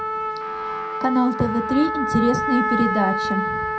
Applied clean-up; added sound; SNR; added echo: none; Trumpet; 2 dB; reverberation time 0.2 s.